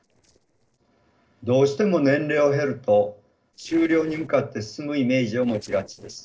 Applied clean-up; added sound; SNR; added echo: neural separator model SepFormer DNS4.